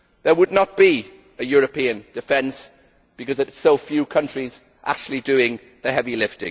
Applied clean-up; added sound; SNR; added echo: none; none; none; none.